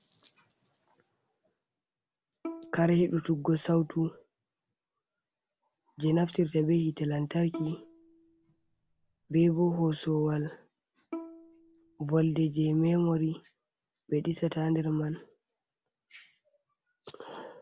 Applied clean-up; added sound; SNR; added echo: none; Bowed string instrument; 16 dB; none.